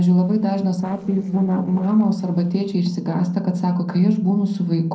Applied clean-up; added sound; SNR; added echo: neural separator model SepFormer DNS4.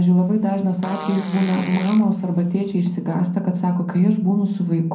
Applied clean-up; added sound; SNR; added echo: none; Fart; 14 dB; reverberation time 0.5 s.